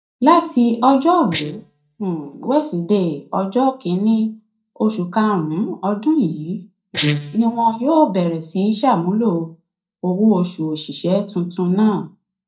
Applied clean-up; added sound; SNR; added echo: neural mask model DeepFilterNet 3.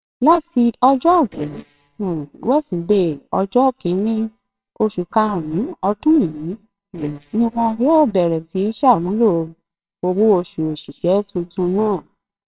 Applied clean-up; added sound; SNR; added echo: neural separator model SepFormer WHAMR!.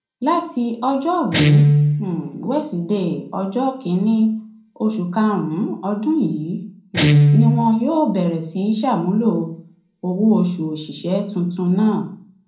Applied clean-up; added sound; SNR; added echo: none; Guitar; 2 dB; reverberation time 0.5 s.